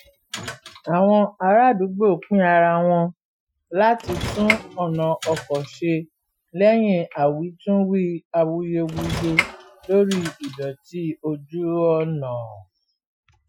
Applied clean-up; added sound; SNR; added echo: classical method Wiener filter.